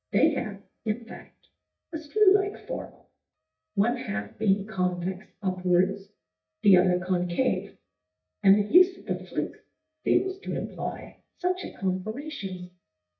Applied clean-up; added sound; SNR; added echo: neural mask model DeepFilterNet 3.